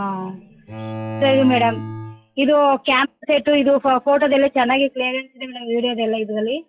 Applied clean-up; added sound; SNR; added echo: classical method log-MMSE.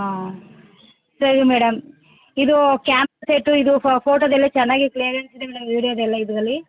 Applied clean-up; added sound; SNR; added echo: none; none; none; none.